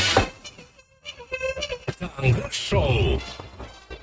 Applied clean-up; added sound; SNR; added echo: neural mask model RNNoise.